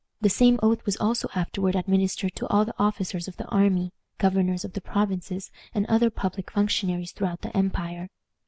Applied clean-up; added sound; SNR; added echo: none; none; none; none.